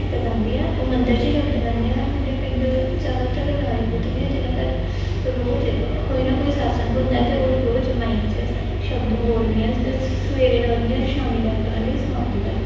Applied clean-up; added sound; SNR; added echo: none; none; none; reverberation time 1.1 s.